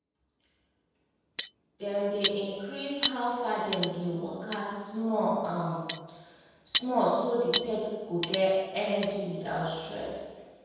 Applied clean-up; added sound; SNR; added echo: none; Cutlery, silverware; 6 dB; reverberation time 1.2 s.